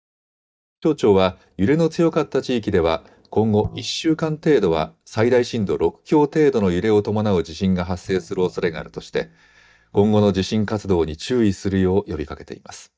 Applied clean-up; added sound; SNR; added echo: neural mask model DeepFilterNet 3.